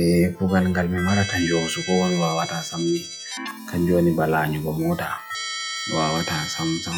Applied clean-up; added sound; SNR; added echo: classical method log-MMSE.